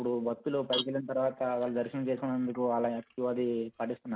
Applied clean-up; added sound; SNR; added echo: neural mask model Resemble Enhance denoiser.